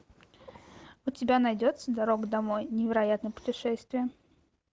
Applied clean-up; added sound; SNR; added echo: none; none; none; none.